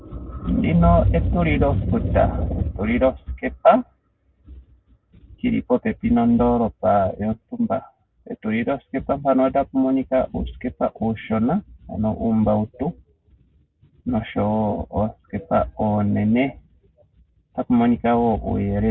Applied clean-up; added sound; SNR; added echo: none; none; none; none.